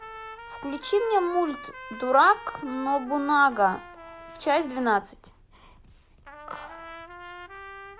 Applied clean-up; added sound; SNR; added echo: none; Trumpet; 16 dB; none.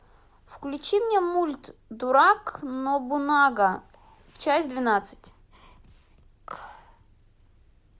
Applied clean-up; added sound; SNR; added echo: none; none; none; none.